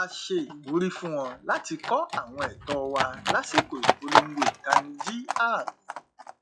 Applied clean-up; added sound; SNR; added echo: classical method log-MMSE.